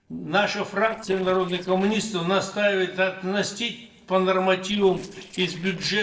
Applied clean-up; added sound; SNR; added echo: neural separator model SepFormer DNS4.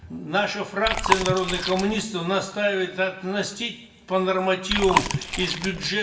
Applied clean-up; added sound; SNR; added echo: none; Chewing, mastication; 1 dB; reverberation time 0.8 s.